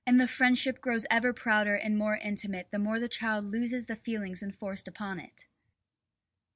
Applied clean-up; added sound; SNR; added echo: none; none; none; none.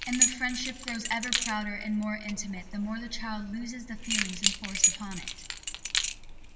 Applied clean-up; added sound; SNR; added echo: none; Keys jangling; -3 dB; reverberation time 2.1 s.